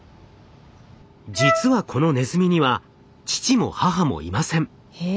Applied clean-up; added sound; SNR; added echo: none; Wind instrument, woodwind instrument; 2 dB; none.